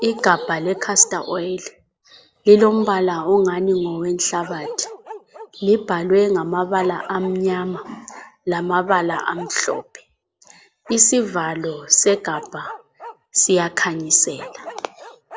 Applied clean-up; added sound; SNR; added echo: none; Bark; 19 dB; none.